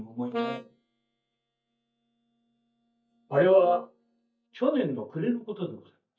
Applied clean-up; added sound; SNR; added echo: neural mask model DeepFilterNet 3.